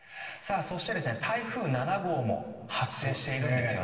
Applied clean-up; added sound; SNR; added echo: none; none; none; reverberation time 2.1 s.